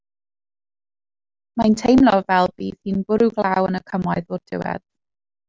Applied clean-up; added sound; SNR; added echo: none; none; none; none.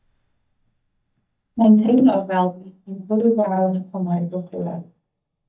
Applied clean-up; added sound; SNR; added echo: neural mask model DeepFilterNet 3.